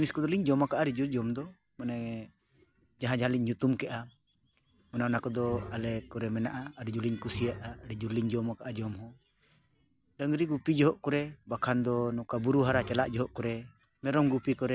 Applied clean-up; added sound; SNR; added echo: none; Bowed string instrument; 12 dB; none.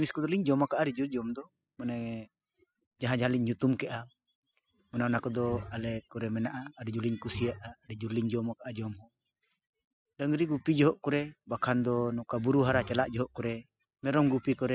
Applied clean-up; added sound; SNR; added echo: classical method spectral subtraction.